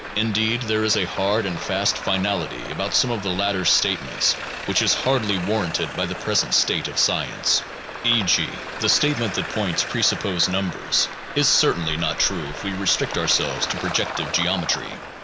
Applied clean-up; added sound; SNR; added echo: none; Traffic noise, roadway noise; 9 dB; none.